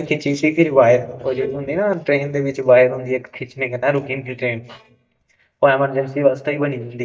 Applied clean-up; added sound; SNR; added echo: neural mask model DeepFilterNet 3.